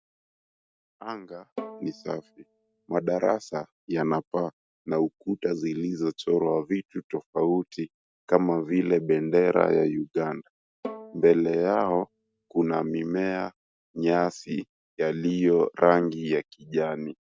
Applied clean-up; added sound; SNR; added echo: none; Bowed string instrument; 17 dB; none.